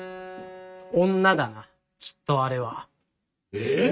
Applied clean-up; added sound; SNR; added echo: neural mask model RNNoise.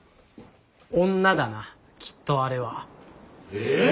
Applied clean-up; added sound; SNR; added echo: none; none; none; none.